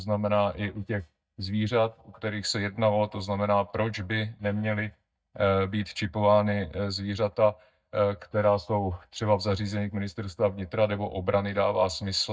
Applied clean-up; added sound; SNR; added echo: neural mask model DeepFilterNet 3.